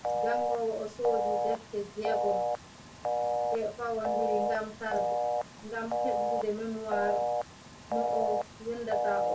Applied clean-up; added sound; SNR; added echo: none; Telephone; -3 dB; reverberation time 0.2 s.